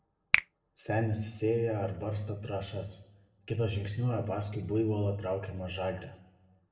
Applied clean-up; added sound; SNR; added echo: none; Finger snapping; 3 dB; reverberation time 0.7 s.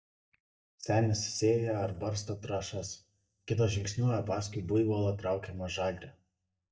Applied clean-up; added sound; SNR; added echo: neural mask model DeepFilterNet 3.